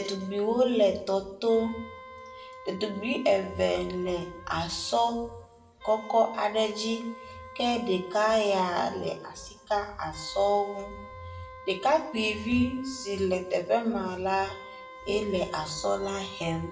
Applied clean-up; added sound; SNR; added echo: none; Wind instrument, woodwind instrument; 18 dB; reverberation time 0.6 s.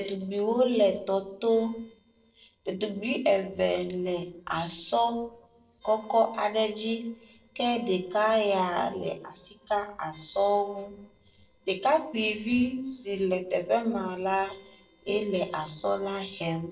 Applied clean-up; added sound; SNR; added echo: neural separator model SepFormer DNS4.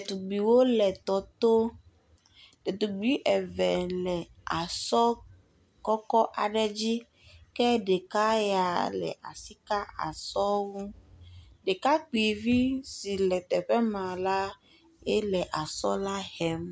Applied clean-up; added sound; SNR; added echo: none; none; none; none.